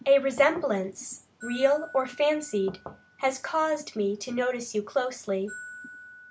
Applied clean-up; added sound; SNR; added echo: none; Knock / Wood + Glockenspiel; 19 dB; none.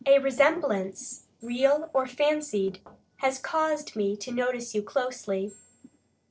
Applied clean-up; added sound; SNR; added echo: neural separator model SepFormer DNS4.